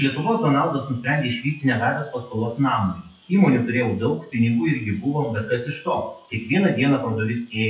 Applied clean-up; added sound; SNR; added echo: classical method WPE with log-MMSE.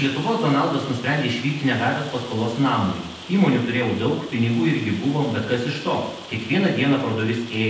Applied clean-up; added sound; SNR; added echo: none; Rain; 17 dB; reverberation time 0.9 s.